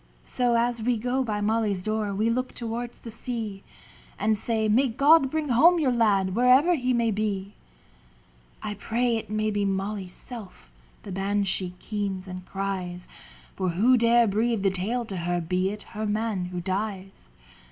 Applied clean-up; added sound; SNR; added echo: none; none; none; none.